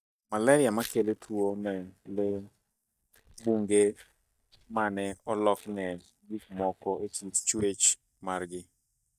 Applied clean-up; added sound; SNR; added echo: neural mask model DeepFilterNet 3.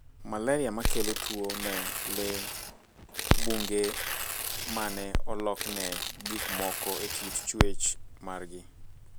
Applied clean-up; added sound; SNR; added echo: none; Tearing + Crackle; -4 dB; none.